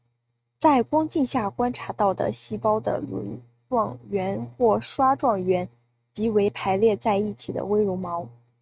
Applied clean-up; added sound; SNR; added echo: neural mask model RNNoise.